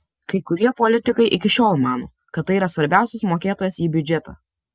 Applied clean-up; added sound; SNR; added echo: none; none; none; none.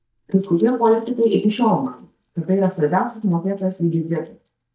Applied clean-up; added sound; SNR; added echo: neural mask model DeepFilterNet 3.